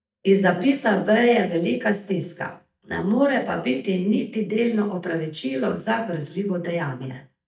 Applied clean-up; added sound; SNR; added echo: neural mask model DeepFilterNet 3.